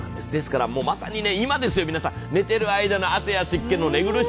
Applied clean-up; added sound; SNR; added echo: none; none; none; none.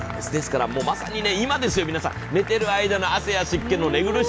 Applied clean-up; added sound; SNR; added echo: none; Applause / Crowd / Cheering; 14 dB; none.